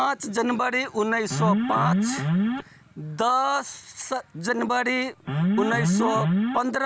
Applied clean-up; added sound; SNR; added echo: none; Alarm; -2 dB; none.